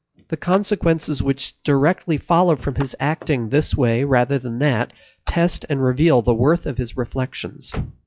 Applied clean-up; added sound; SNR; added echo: classical method log-MMSE.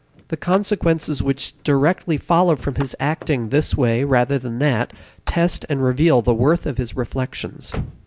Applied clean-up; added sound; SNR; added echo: none; Slam / Car + Clapping; 19 dB; none.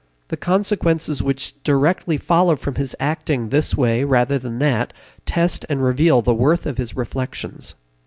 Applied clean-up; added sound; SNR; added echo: none; none; none; none.